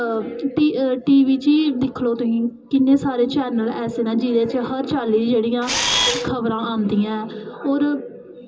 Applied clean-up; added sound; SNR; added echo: none; Camera; 1 dB; reverberation time 0.2 s.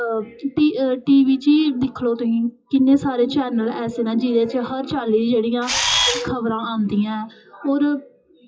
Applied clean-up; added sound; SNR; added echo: classical method WPE with log-MMSE.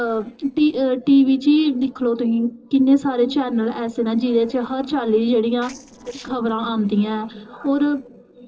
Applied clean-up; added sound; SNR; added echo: neural separator model SepFormer DNS4.